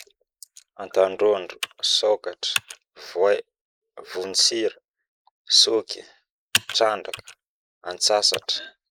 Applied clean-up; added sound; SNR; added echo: neural mask model Resemble Enhance denoiser.